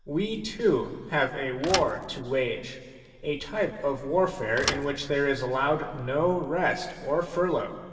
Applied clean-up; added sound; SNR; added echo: none; Thump, thud; 11 dB; reverberation time 1.8 s.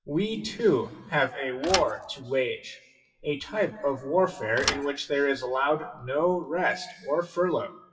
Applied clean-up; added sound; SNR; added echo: classical method WPE with log-MMSE.